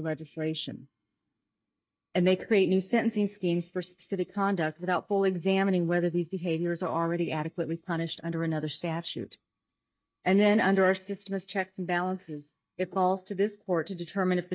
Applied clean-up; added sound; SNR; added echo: neural mask model DeepFilterNet 3.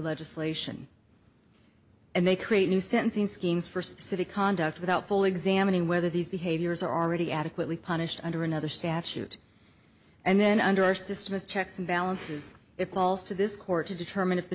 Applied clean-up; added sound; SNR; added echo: none; none; none; none.